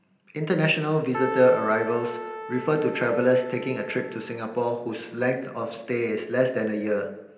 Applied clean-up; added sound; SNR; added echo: none; Keyboard (musical); 10 dB; reverberation time 0.8 s.